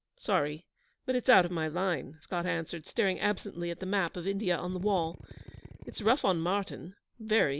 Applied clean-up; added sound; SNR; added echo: none; Drill; 16 dB; none.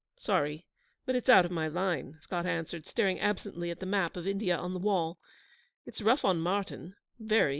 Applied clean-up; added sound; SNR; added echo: neural mask model Resemble Enhance denoiser.